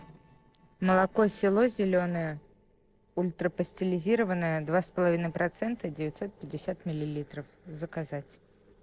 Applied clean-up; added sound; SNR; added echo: neural separator model SepFormer DNS4.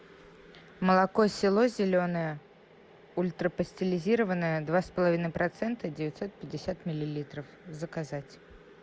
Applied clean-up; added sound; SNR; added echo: none; none; none; none.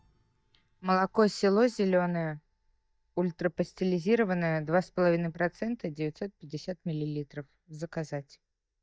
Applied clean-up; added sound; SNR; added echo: neural mask model DeepFilterNet 3.